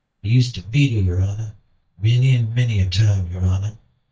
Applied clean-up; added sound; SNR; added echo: neural mask model DeepFilterNet 3.